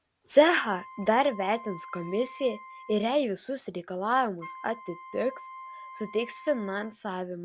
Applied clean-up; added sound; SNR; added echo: none; Wind instrument, woodwind instrument; 17 dB; none.